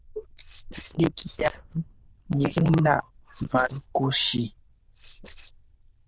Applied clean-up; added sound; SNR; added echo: neural diffusion model UNIVERSE++.